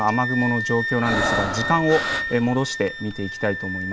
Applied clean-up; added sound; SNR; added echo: none; Breathing + Wind instrument, woodwind instrument; 4 dB; none.